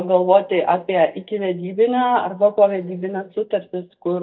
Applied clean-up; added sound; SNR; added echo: neural mask model DeepFilterNet 3.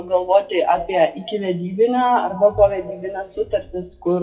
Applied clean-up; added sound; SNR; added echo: classical method WPE with log-MMSE.